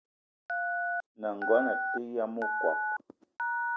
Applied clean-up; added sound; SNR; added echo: none; Telephone; 0 dB; none.